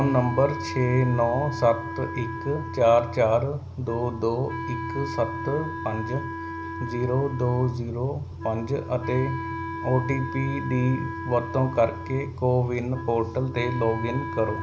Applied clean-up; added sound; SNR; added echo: none; Wind instrument, woodwind instrument; 9 dB; none.